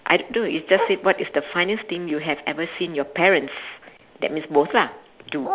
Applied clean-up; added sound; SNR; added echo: none; Bark; 13 dB; none.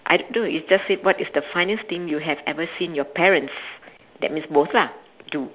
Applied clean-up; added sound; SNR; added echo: none; none; none; none.